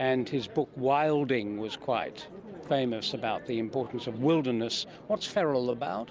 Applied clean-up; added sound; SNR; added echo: none; none; none; none.